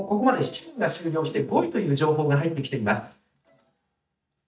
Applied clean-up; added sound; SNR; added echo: neural mask model DeepFilterNet 3.